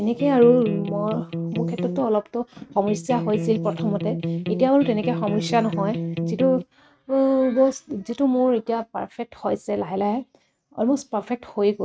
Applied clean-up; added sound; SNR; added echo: neural mask model RNNoise.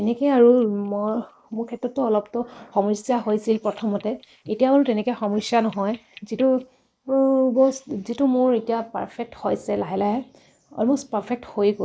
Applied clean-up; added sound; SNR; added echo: neural mask model Resemble Enhance denoiser.